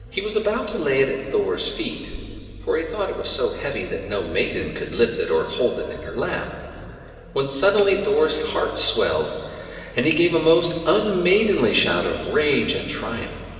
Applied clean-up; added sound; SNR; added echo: none; Vehicle; 19 dB; reverberation time 2.7 s.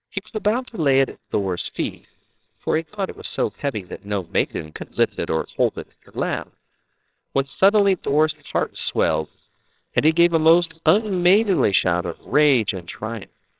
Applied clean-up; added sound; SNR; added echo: neural separator model SepFormer WHAMR!.